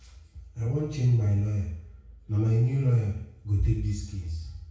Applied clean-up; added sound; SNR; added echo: none; none; none; reverberation time 0.6 s.